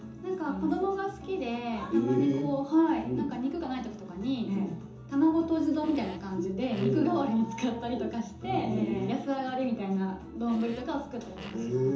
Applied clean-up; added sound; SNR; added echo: none; Fart; 19 dB; reverberation time 0.6 s.